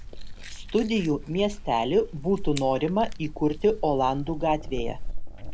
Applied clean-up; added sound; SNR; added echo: none; Chewing, mastication + Scissors; 6 dB; none.